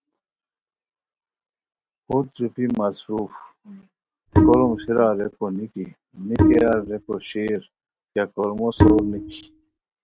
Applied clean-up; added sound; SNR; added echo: neural mask model RNNoise.